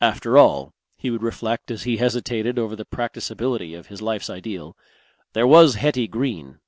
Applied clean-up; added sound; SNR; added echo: none; none; none; none.